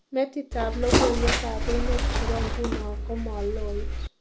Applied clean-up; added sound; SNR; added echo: none; Bird; -5 dB; none.